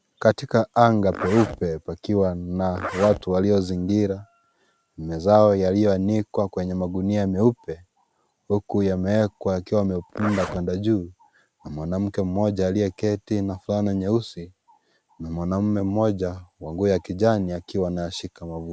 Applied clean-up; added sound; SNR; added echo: none; Zipper (clothing); 12 dB; none.